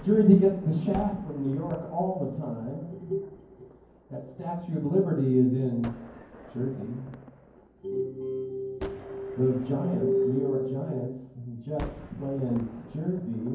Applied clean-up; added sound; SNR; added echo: none; Gunshot, gunfire; 18 dB; reverberation time 0.9 s.